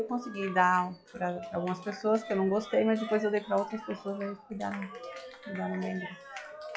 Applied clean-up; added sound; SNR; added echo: classical method log-MMSE.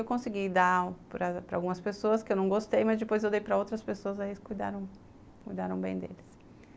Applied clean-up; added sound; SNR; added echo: none; none; none; none.